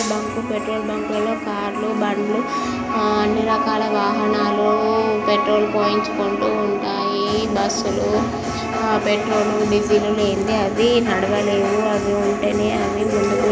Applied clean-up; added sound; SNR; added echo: none; none; none; none.